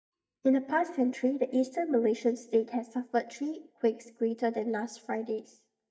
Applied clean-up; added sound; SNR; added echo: neural mask model DeepFilterNet 3.